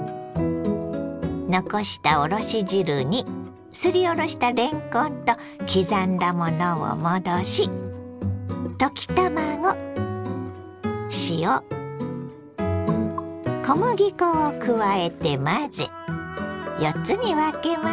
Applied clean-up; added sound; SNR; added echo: none; none; none; none.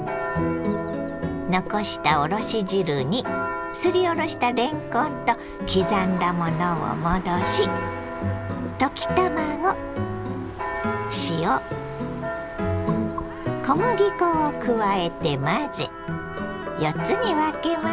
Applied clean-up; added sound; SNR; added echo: none; Church bell; 8 dB; none.